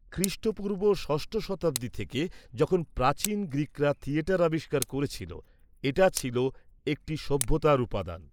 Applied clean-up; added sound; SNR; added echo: neural mask model Resemble Enhance denoiser.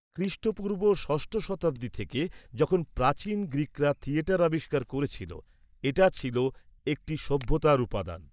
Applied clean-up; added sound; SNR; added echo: neural mask model DeepFilterNet 3.